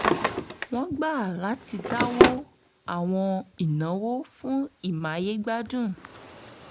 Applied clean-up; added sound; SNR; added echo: none; Drawer open or close; 0 dB; none.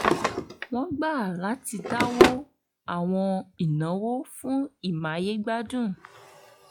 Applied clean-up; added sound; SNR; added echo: classical method log-MMSE.